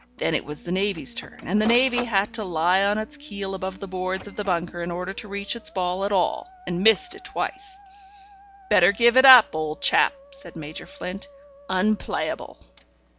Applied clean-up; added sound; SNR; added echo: none; Musical instrument + Printer; 20 dB; none.